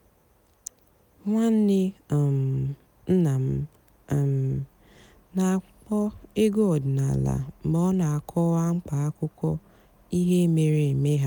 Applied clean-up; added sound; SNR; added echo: none; none; none; none.